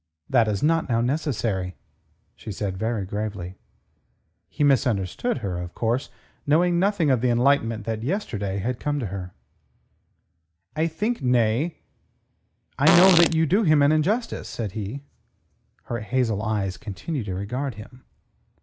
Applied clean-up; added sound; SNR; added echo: none; Fart; 0 dB; none.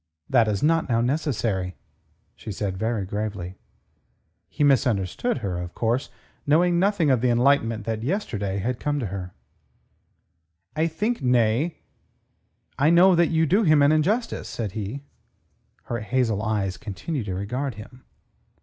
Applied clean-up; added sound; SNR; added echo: none; none; none; none.